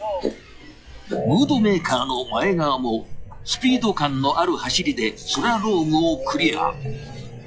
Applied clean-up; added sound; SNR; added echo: classical method log-MMSE.